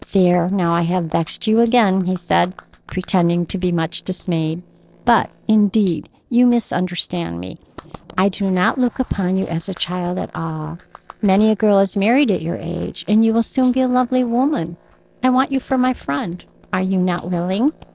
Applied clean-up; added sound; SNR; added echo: neural separator model SepFormer DNS4.